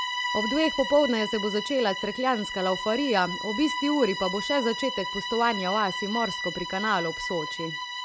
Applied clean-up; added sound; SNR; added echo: none; Bowed string instrument; 6 dB; none.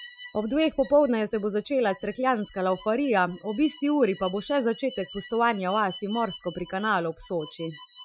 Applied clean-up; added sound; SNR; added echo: classical method Wiener filter.